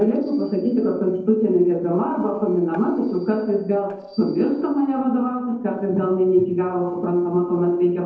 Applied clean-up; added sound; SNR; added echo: neural separator model SepFormer DNS4.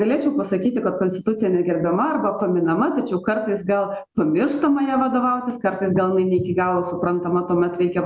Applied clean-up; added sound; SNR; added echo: none; none; none; none.